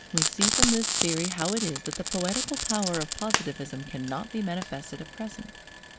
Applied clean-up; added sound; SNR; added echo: none; Frying (food); -1 dB; none.